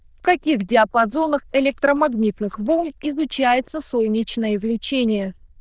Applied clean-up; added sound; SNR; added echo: neural diffusion model UNIVERSE++.